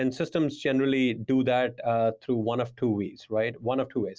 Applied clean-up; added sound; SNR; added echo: none; none; none; none.